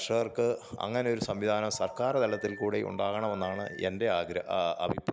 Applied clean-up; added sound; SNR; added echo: none; Telephone; 16 dB; none.